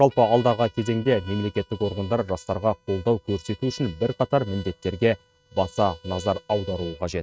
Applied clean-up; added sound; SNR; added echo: neural mask model RNNoise.